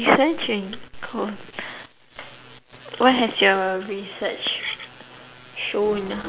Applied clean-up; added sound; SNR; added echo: none; none; none; none.